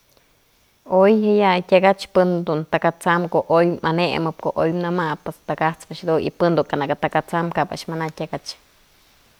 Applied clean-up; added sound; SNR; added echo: none; none; none; none.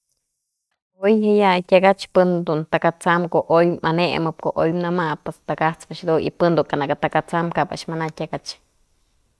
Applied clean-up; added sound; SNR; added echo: neural mask model DeepFilterNet 3.